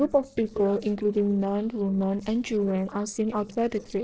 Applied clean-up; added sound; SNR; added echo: neural separator model SepFormer DNS4.